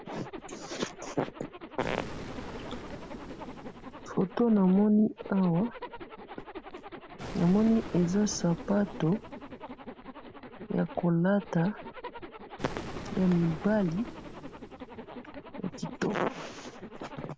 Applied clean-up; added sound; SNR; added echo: none; Zipper (clothing) + Explosion; 12 dB; none.